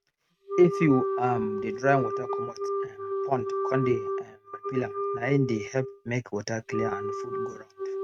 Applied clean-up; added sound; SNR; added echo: neural mask model RNNoise.